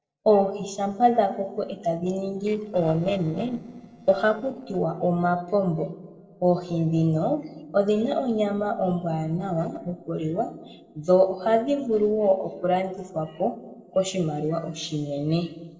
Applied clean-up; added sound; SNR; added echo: neural separator model SepFormer DNS4.